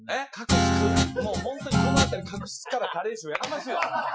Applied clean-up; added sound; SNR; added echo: classical method Wiener filter.